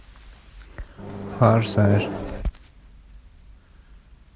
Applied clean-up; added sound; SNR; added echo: none; Microwave oven; 5 dB; none.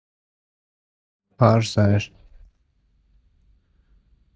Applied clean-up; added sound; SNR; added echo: neural mask model DeepFilterNet 3.